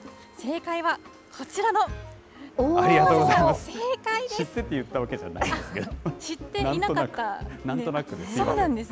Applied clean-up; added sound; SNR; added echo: none; none; none; none.